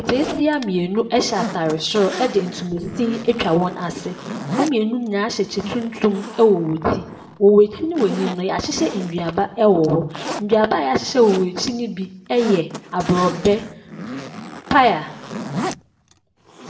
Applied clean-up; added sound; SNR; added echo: none; Zipper (clothing); 12 dB; reverberation time 0.6 s.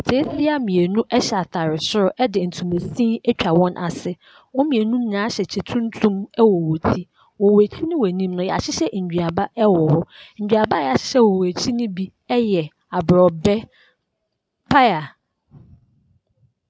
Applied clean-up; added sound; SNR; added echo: none; none; none; none.